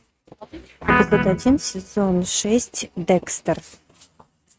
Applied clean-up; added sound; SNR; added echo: neural mask model RNNoise.